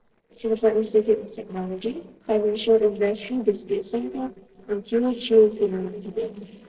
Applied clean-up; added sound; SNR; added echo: neural separator model SepFormer DNS4.